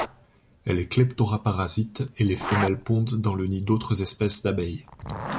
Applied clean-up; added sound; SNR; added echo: none; Zipper (clothing); 12 dB; none.